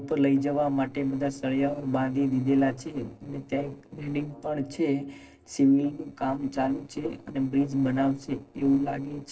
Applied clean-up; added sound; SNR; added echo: neural separator model SepFormer DNS4.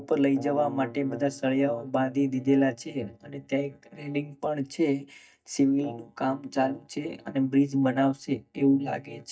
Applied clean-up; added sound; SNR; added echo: neural mask model DeepFilterNet 3.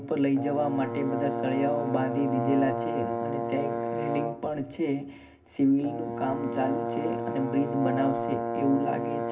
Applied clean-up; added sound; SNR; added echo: none; Brass instrument; 3 dB; reverberation time 0.4 s.